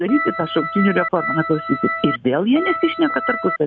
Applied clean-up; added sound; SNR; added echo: none; Organ; 5 dB; none.